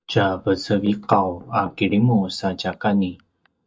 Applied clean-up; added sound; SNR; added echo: neural mask model DeepFilterNet 3.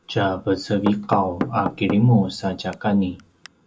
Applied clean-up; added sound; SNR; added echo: none; Knock / Wood; 11 dB; reverberation time 0.2 s.